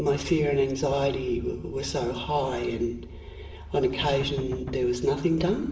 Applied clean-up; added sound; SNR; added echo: none; Knock; 12 dB; reverberation time 0.8 s.